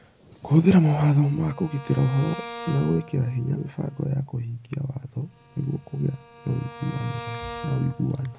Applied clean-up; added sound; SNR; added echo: none; Bowed string instrument; 17 dB; none.